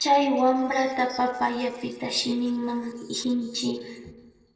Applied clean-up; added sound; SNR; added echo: neural separator model SepFormer DNS4.